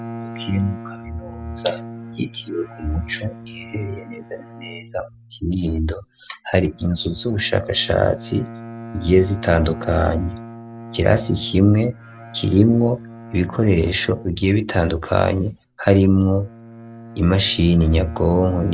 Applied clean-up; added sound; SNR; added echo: none; Bowed string instrument; 16 dB; none.